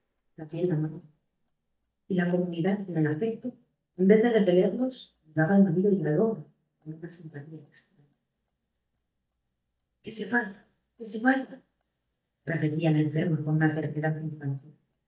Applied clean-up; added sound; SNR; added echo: neural mask model DeepFilterNet 3.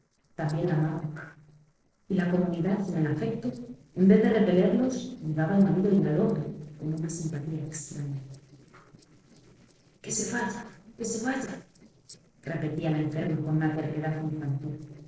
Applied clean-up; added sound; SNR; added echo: neural separator model SepFormer DNS4.